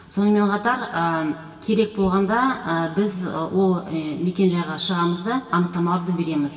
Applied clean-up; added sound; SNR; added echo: none; none; none; reverberation time 2.0 s.